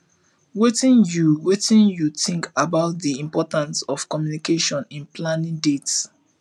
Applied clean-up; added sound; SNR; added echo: none; none; none; none.